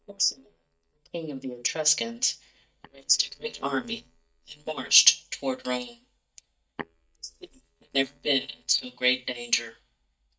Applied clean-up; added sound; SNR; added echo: neural mask model DeepFilterNet 3.